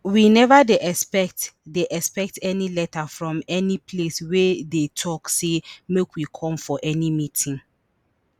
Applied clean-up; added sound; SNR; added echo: none; none; none; none.